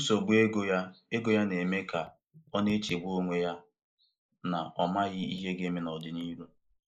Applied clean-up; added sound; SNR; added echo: neural mask model Resemble Enhance denoiser.